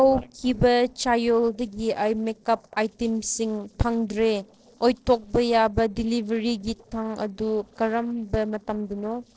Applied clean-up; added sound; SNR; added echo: neural separator model SepFormer DNS4.